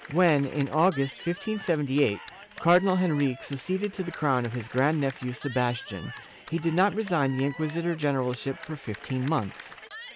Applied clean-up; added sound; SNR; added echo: none; Cheering / Clapping; 17 dB; none.